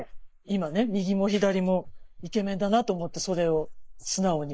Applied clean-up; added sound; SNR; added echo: neural mask model Resemble Enhance denoiser.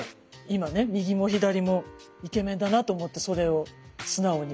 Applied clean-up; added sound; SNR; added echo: none; none; none; none.